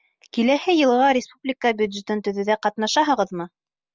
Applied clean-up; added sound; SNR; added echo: none; none; none; none.